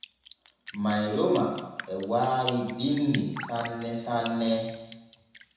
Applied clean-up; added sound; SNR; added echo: none; Drip; 15 dB; reverberation time 1.1 s.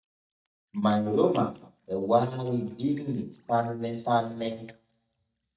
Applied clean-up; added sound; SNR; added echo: neural mask model DeepFilterNet 3.